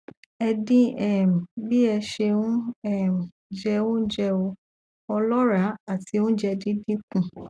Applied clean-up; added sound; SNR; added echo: none; none; none; none.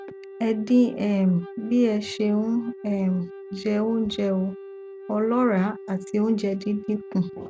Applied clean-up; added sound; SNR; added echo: none; Wind instrument, woodwind instrument; 15 dB; none.